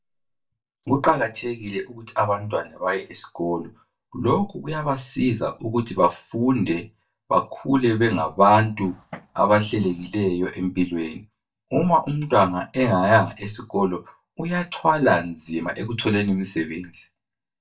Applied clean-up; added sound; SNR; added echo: neural mask model DeepFilterNet 3.